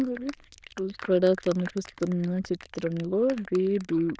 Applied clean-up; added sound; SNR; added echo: neural diffusion model UNIVERSE++.